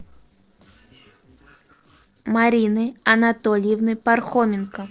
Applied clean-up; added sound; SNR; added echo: neural separator model SepFormer DNS4.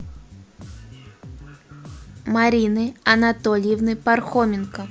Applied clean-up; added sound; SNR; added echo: none; Bass guitar; 18 dB; none.